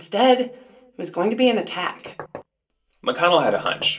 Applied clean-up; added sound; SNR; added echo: none; Knock; 15 dB; reverberation time 0.2 s.